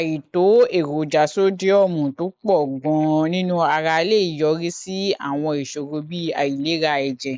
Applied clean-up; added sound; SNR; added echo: neural mask model Resemble Enhance denoiser.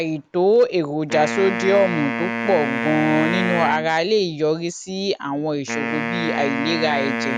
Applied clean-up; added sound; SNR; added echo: none; Wind instrument, woodwind instrument; 5 dB; none.